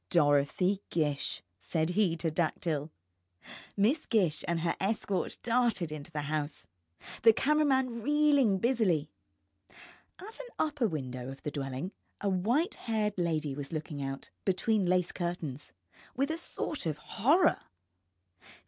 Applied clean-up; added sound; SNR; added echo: none; none; none; none.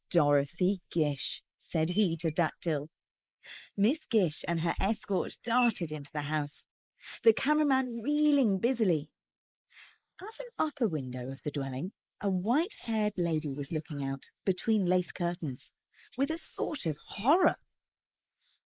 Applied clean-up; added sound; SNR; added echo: neural mask model Resemble Enhance denoiser.